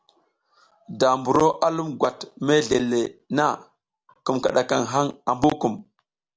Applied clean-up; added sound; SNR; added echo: none; none; none; none.